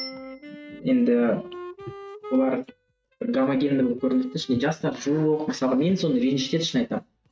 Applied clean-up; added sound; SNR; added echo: neural mask model RNNoise.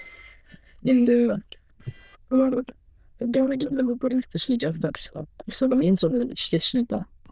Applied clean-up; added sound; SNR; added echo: neural diffusion model UNIVERSE++.